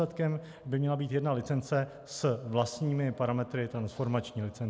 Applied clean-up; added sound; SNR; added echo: none; none; none; none.